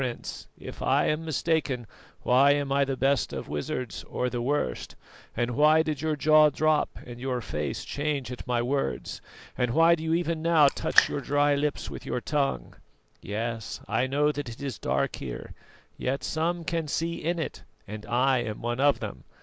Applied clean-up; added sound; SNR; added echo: none; Raindrop; 4 dB; none.